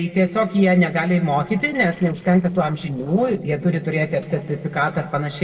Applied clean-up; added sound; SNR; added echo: neural separator model SepFormer DNS4.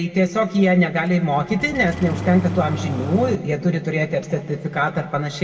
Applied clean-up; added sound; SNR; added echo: none; Engine starting; 9 dB; reverberation time 1.6 s.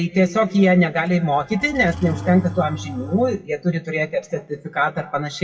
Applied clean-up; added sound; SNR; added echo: classical method WPE with log-MMSE.